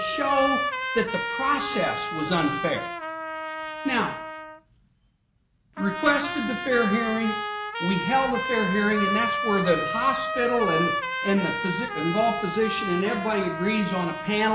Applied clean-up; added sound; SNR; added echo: none; Trumpet; 4 dB; none.